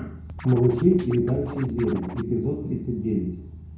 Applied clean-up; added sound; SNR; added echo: none; Scratching (performance technique); 16 dB; reverberation time 0.6 s.